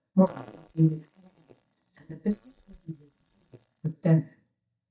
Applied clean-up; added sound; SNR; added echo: neural mask model DeepFilterNet 3.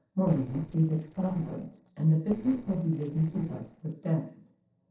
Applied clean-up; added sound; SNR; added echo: neural separator model SepFormer DNS4.